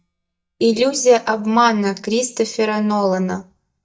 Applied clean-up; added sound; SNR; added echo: neural mask model DeepFilterNet 3.